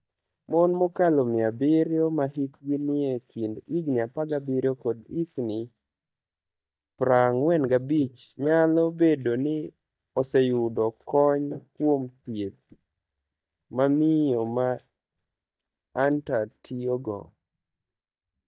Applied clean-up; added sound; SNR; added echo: neural mask model DeepFilterNet 3.